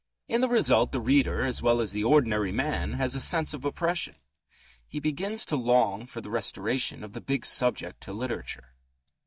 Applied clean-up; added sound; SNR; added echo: neural mask model DeepFilterNet 3.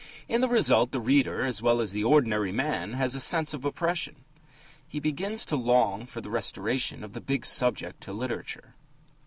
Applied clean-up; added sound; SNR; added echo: none; none; none; none.